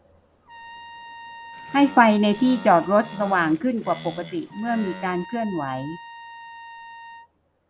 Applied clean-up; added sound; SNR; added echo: none; Animal + Trumpet; 16 dB; none.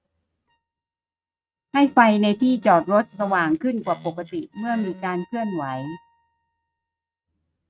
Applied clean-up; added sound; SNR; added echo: neural mask model RNNoise.